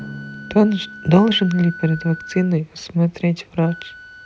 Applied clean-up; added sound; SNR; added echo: none; Drum + Wind instrument, woodwind instrument; 16 dB; none.